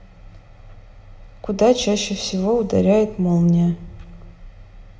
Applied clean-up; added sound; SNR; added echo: none; none; none; reverberation time 1.6 s.